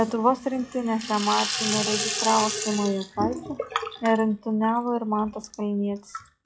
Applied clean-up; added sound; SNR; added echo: classical method log-MMSE.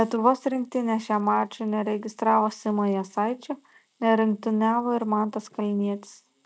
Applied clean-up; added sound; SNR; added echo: none; none; none; none.